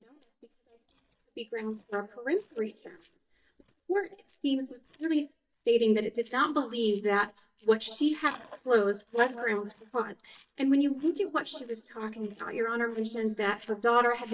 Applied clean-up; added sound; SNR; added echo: neural mask model DeepFilterNet 3.